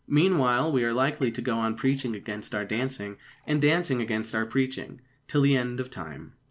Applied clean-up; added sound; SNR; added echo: neural separator model SepFormer DNS4.